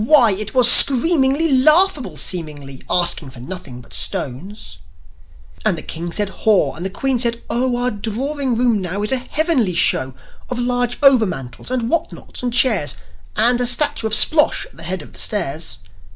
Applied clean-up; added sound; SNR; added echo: none; none; none; none.